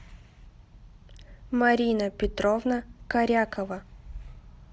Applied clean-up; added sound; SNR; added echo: none; none; none; none.